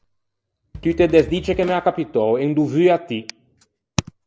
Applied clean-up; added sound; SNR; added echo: none; Drum kit; 17 dB; none.